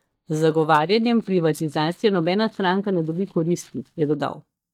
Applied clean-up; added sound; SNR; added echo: neural mask model DeepFilterNet 3.